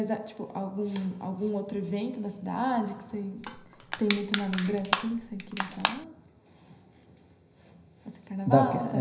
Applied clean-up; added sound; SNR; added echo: none; Crushing; 2 dB; reverberation time 0.9 s.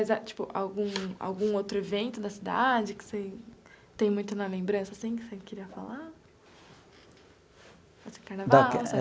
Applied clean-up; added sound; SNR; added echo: none; none; none; none.